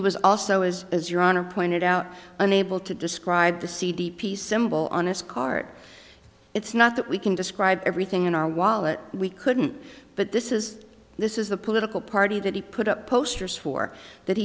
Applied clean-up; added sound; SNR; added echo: none; none; none; none.